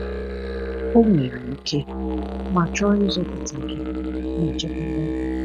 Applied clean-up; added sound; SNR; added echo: neural mask model RNNoise.